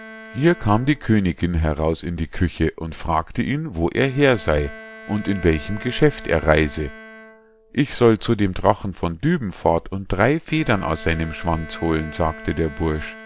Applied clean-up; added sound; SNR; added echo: none; Bowed string instrument; 20 dB; none.